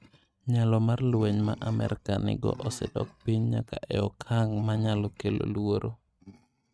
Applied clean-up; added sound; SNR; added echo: neural mask model RNNoise.